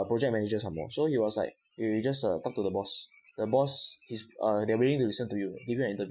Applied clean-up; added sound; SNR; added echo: classical method Wiener filter.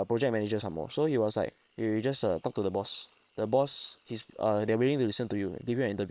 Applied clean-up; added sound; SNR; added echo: neural separator model SepFormer WHAM!.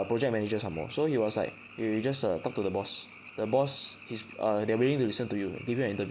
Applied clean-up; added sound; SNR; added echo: none; Frog; 18 dB; none.